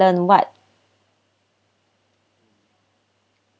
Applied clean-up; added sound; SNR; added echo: none; none; none; none.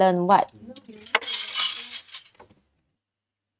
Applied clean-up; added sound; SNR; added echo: neural mask model RNNoise.